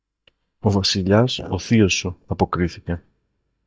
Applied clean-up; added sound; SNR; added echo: neural mask model DeepFilterNet 3.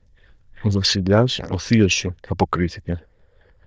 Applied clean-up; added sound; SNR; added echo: neural diffusion model UNIVERSE++.